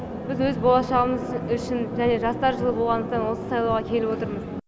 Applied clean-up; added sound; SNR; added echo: none; none; none; none.